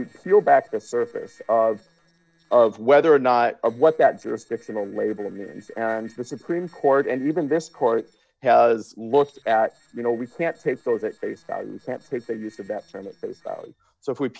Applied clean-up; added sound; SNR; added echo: neural separator model SepFormer DNS4.